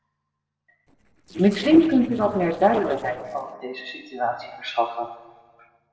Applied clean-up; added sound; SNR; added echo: neural separator model SepFormer DNS4.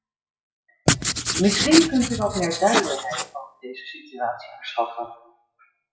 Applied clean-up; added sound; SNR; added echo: classical method WPE with log-MMSE.